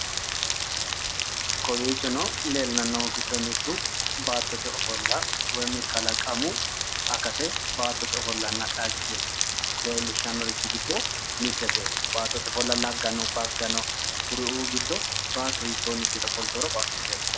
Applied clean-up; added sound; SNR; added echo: none; Rain; -5 dB; none.